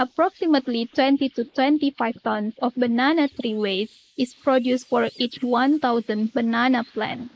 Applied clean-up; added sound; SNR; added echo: neural mask model Resemble Enhance denoiser.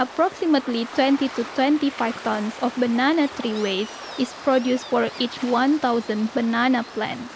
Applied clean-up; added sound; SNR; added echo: none; Waves, surf; 15 dB; none.